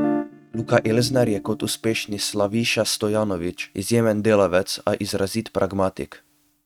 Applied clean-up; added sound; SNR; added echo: neural mask model RNNoise.